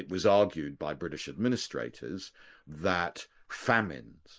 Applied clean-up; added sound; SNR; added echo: neural mask model Resemble Enhance denoiser.